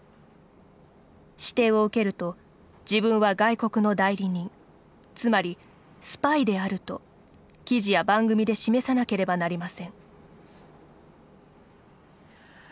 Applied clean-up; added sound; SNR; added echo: none; none; none; none.